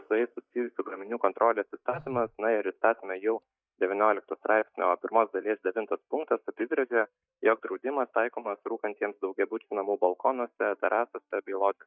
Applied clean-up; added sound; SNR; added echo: neural mask model DeepFilterNet 3.